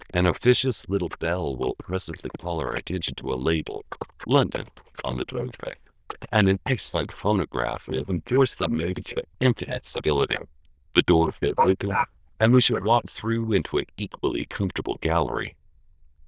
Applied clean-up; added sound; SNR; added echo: neural diffusion model UNIVERSE++.